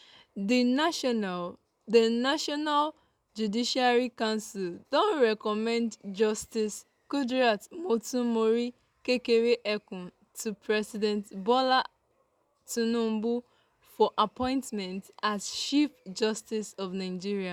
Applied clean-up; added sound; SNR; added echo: none; none; none; none.